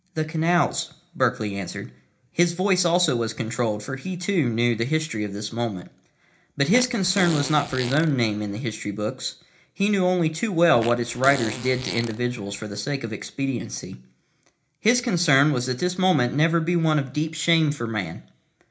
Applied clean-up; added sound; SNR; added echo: none; Fart; 12 dB; reverberation time 0.4 s.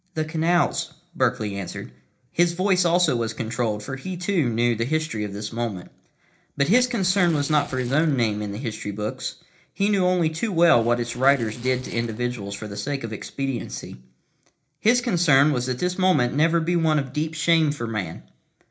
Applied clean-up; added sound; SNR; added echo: neural separator model SepFormer DNS4.